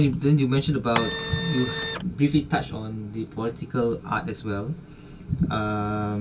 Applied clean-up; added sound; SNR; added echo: none; Printer; 3 dB; reverberation time 0.1 s.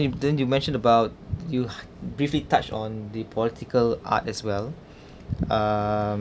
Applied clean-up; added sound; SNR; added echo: none; none; none; none.